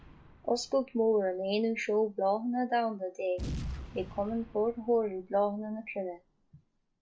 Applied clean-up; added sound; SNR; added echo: none; Boom; 15 dB; none.